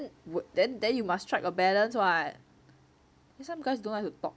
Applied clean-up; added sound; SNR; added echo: none; none; none; none.